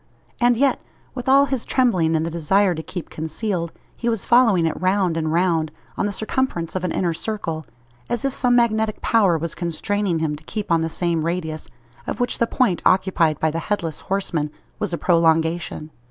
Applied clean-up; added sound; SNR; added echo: none; none; none; none.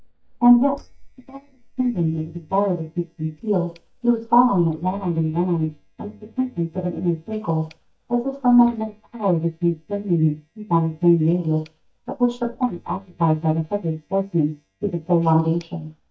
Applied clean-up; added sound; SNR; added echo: neural mask model DeepFilterNet 3.